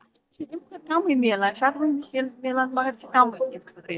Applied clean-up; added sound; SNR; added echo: neural mask model DeepFilterNet 3.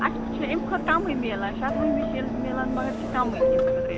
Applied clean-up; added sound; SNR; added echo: none; Subway, metro, underground; -2 dB; none.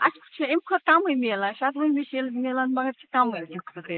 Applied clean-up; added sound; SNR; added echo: neural mask model Resemble Enhance denoiser.